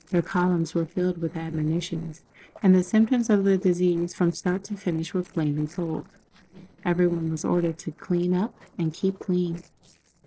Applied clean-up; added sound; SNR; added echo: neural separator model SepFormer DNS4.